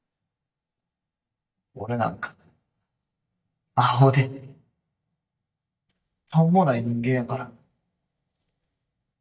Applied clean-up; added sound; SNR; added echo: neural mask model DeepFilterNet 3.